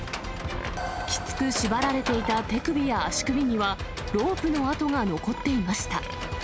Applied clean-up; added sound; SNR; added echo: none; Livestock, farm animals, working animals; 10 dB; none.